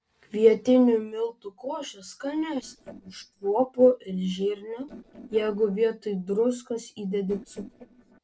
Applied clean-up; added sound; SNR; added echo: neural separator model SepFormer DNS4.